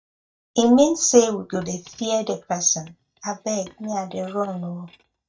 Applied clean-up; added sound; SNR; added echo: neural mask model DeepFilterNet 3.